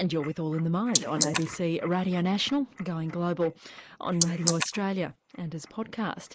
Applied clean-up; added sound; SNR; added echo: neural mask model Resemble Enhance denoiser.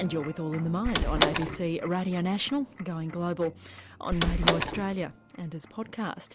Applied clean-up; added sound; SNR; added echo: none; Door; -4 dB; none.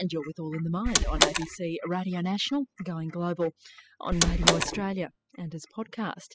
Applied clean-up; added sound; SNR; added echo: classical method spectral subtraction.